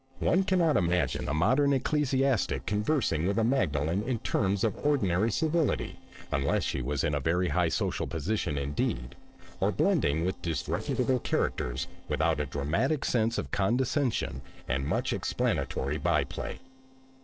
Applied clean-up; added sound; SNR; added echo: neural separator model SepFormer DNS4.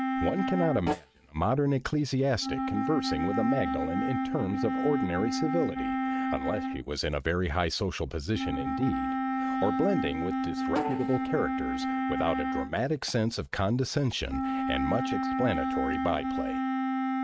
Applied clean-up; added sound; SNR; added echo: neural mask model RNNoise.